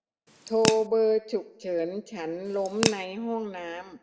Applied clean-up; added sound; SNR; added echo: none; Crack / Crackle; 1 dB; reverberation time 0.8 s.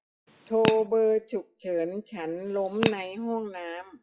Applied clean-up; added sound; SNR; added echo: classical method WPE with log-MMSE.